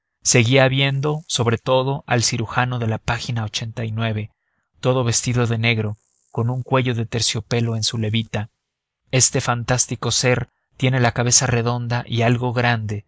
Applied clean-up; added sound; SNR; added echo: neural mask model Resemble Enhance denoiser.